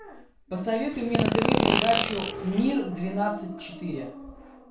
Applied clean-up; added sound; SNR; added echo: none; Fart; -3 dB; reverberation time 0.3 s.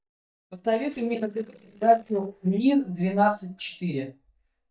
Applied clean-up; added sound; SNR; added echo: neural mask model DeepFilterNet 3.